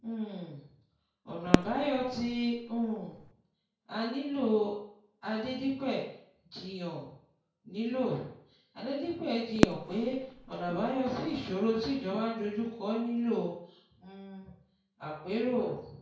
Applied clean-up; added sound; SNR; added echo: none; Fireworks; -1 dB; reverberation time 0.5 s.